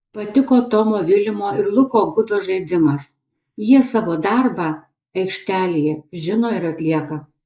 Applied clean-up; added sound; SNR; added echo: neural mask model Resemble Enhance denoiser.